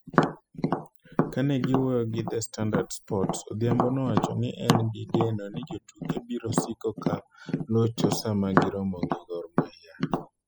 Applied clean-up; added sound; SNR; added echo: classical method spectral subtraction.